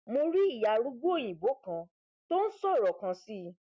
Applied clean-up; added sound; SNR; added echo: none; none; none; none.